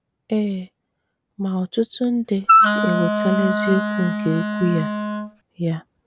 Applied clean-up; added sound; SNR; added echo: none; Wind instrument, woodwind instrument; -4 dB; none.